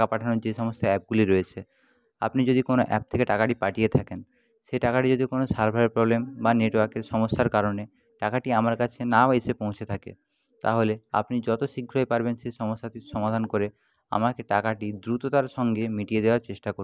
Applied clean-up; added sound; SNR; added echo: none; none; none; none.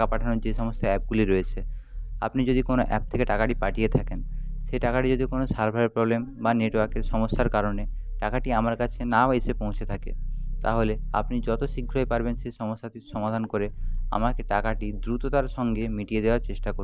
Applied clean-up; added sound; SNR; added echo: none; Growling; 4 dB; none.